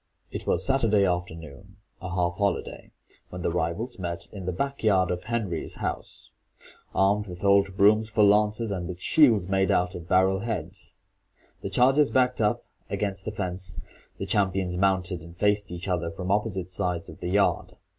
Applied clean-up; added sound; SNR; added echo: none; none; none; none.